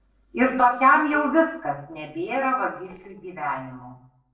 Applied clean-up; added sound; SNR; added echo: neural separator model SepFormer DNS4.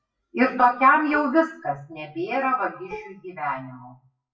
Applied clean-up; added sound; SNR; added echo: classical method WPE with log-MMSE.